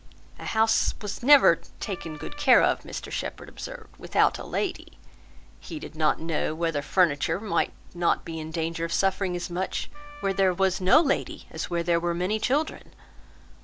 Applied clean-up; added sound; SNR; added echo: none; Wind instrument, woodwind instrument; 20 dB; none.